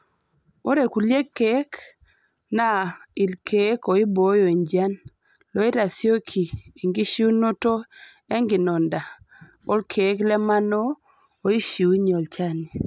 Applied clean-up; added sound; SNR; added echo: none; none; none; none.